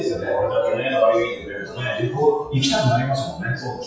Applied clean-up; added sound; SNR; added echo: classical method WPE with log-MMSE.